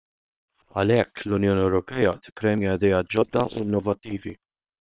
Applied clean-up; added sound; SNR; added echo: neural separator model SepFormer WHAM!.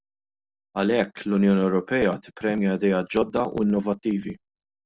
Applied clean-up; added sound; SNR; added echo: none; none; none; none.